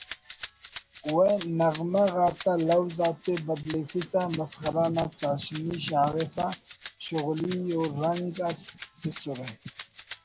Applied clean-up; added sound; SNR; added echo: none; Rattle (instrument); 17 dB; none.